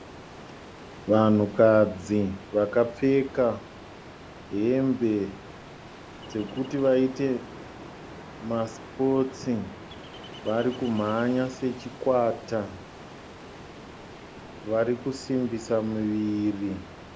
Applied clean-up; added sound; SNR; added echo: none; Ocean; 16 dB; none.